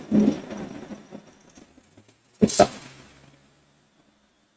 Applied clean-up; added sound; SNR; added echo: neural mask model RNNoise.